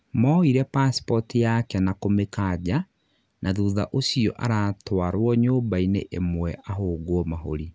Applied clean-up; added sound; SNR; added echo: none; none; none; none.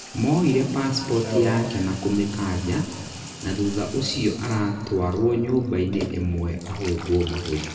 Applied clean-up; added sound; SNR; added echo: none; Bathtub (filling or washing) / Water tap, faucet; 13 dB; reverberation time 2.0 s.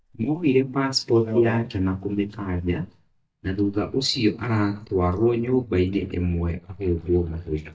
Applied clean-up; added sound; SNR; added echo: neural mask model DeepFilterNet 3.